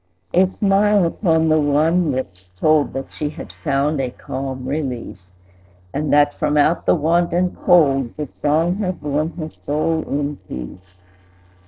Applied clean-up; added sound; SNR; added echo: neural separator model SepFormer DNS4.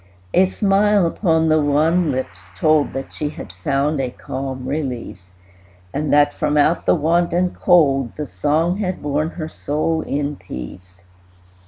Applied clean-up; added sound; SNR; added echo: none; none; none; none.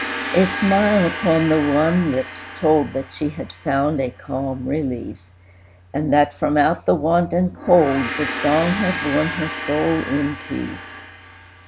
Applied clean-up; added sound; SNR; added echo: none; Gong; 10 dB; none.